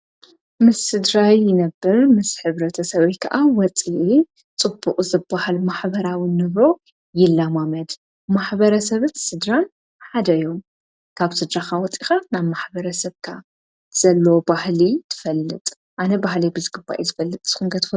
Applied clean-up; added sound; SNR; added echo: none; none; none; none.